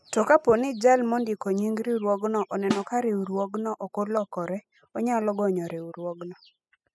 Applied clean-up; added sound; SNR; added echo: classical method spectral subtraction.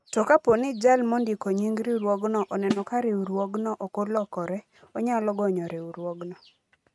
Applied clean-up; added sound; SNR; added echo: neural mask model RNNoise.